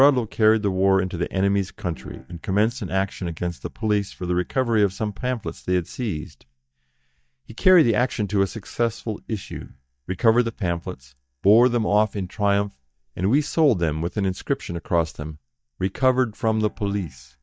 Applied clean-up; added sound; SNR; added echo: neural mask model DeepFilterNet 3.